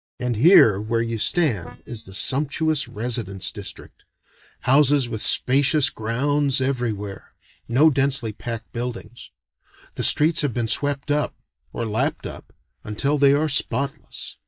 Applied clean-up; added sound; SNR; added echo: neural mask model DeepFilterNet 3.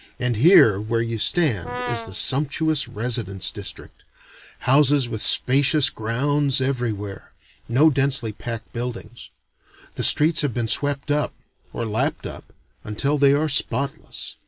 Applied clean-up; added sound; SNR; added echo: none; Brass instrument; 8 dB; none.